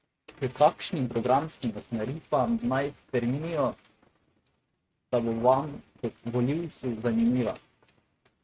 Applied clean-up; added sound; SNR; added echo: neural mask model RNNoise.